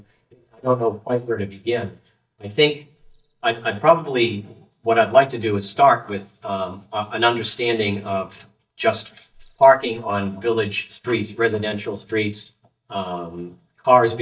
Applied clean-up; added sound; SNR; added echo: neural mask model DeepFilterNet 3.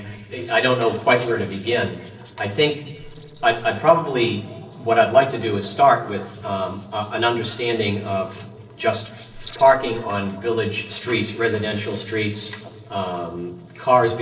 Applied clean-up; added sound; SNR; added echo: neural separator model SepFormer DNS4.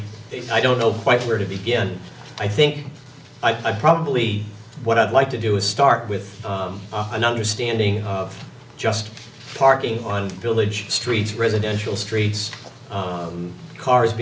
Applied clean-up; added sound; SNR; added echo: none; none; none; none.